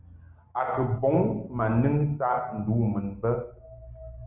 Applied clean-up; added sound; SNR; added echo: none; none; none; none.